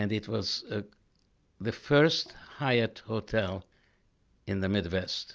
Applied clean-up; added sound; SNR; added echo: none; none; none; none.